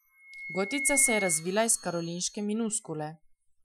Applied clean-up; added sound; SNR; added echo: classical method Wiener filter.